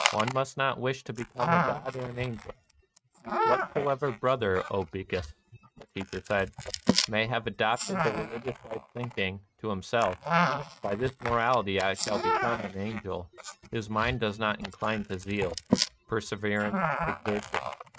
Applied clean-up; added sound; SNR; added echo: neural mask model RNNoise.